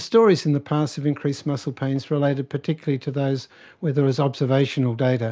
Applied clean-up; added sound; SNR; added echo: none; none; none; none.